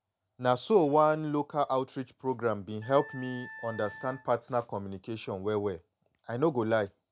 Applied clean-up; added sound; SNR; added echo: none; Wind instrument, woodwind instrument; 17 dB; none.